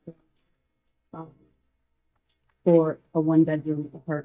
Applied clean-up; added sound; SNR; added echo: neural mask model DeepFilterNet 3.